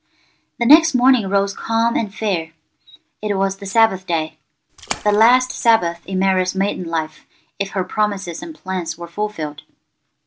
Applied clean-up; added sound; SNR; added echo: none; Splash, splatter; 16 dB; none.